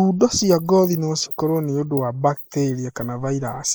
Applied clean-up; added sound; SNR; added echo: neural mask model Resemble Enhance denoiser.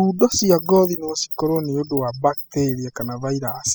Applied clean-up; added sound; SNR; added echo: classical method spectral subtraction.